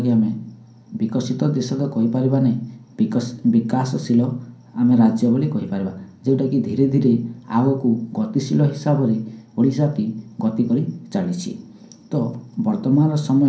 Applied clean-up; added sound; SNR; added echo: none; none; none; reverberation time 0.6 s.